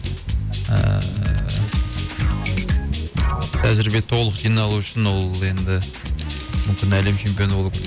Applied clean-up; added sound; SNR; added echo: none; Car; 19 dB; none.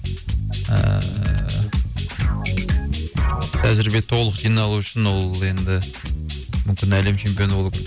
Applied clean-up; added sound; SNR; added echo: none; none; none; none.